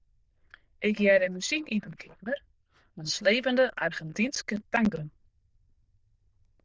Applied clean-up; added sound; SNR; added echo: neural diffusion model UNIVERSE++.